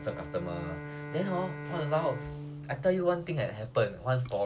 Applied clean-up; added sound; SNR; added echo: none; Bowed string instrument; 10 dB; none.